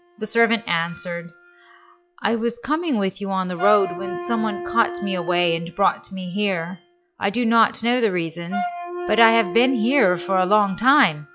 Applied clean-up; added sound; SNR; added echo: classical method log-MMSE.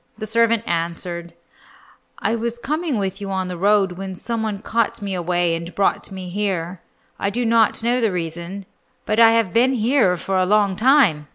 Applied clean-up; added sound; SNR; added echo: none; none; none; none.